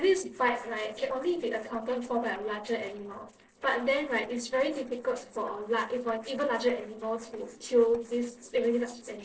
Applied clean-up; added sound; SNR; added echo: neural separator model SepFormer DNS4.